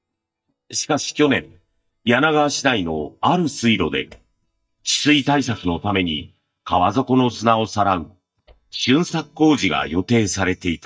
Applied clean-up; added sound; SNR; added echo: neural mask model DeepFilterNet 3.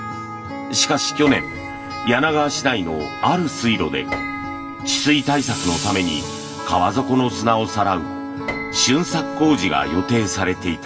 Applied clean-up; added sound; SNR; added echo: none; Piano; 16 dB; reverberation time 1.8 s.